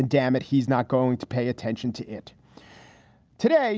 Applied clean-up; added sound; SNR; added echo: none; none; none; none.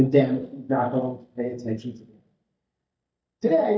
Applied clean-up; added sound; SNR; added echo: neural mask model DeepFilterNet 3.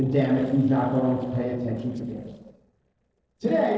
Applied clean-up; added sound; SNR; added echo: neural separator model SepFormer DNS4.